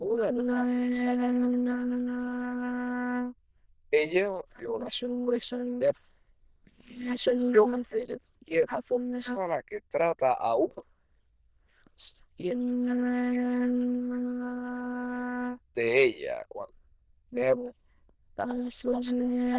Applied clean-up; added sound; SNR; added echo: neural diffusion model UNIVERSE++.